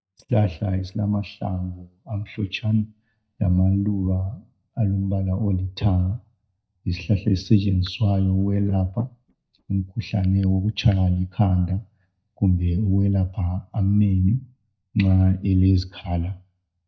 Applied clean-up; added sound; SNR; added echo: neural mask model DeepFilterNet 3.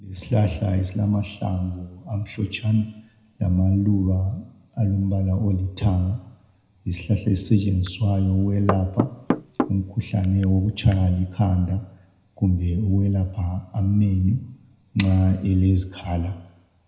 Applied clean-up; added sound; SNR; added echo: none; Knock / Wood; 8 dB; reverberation time 0.6 s.